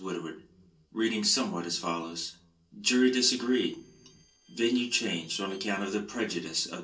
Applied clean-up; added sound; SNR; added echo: neural separator model SepFormer DNS4.